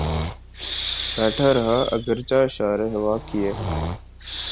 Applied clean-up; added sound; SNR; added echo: none; Breathing; 6 dB; none.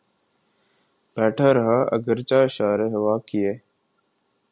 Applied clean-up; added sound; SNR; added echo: none; none; none; none.